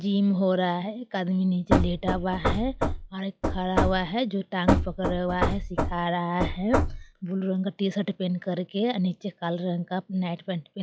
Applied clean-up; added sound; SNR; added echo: classical method log-MMSE.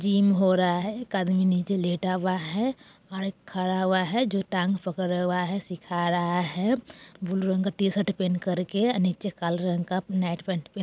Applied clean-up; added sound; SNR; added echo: none; none; none; none.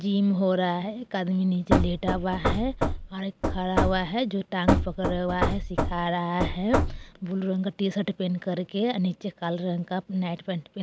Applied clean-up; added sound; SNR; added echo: none; Knock / Wood; 0 dB; none.